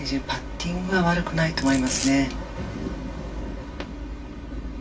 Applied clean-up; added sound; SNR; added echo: none; Domestic sounds, home sounds; 9 dB; reverberation time 0.2 s.